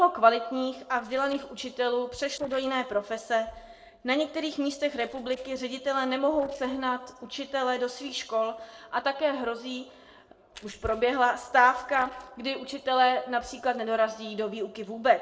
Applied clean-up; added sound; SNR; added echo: neural separator model SepFormer DNS4.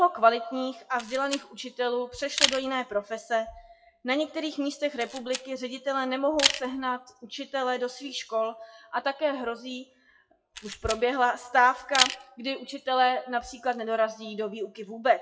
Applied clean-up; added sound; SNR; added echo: classical method WPE with log-MMSE.